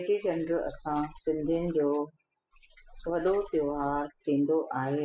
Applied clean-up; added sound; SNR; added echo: classical method spectral subtraction.